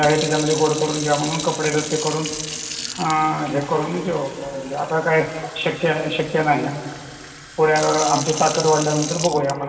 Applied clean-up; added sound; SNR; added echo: none; Fill (with liquid) / Sink (filling or washing); 10 dB; reverberation time 2.3 s.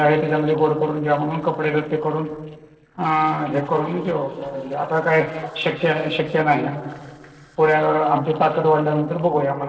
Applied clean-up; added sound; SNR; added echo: neural separator model SepFormer DNS4.